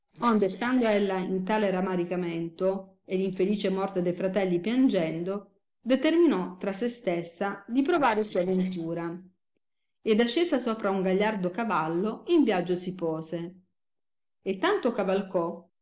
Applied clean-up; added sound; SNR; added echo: neural separator model SepFormer DNS4.